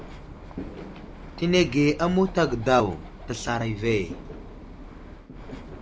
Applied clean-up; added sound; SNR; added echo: none; Fireworks + Bird; 13 dB; none.